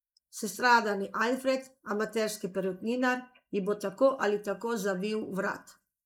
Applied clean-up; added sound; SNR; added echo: neural mask model Resemble Enhance denoiser.